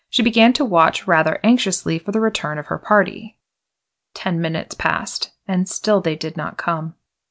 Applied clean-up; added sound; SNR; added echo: none; none; none; none.